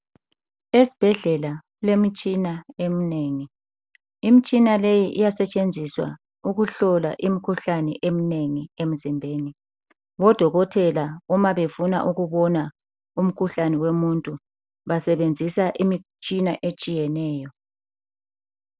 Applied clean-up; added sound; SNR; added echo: none; none; none; none.